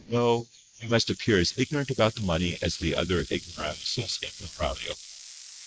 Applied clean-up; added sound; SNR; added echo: neural mask model Resemble Enhance denoiser.